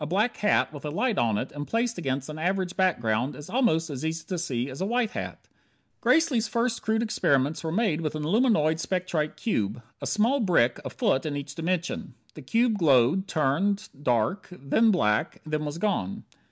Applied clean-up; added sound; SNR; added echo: none; none; none; none.